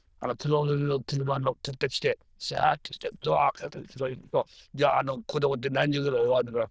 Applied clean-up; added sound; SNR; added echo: neural diffusion model UNIVERSE++.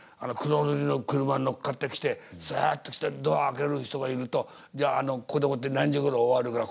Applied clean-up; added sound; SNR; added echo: none; none; none; none.